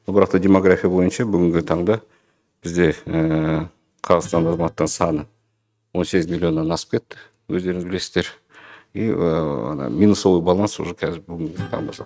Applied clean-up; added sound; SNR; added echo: neural mask model RNNoise.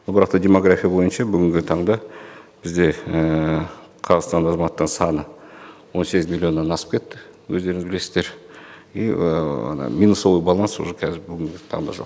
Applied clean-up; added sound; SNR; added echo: none; none; none; none.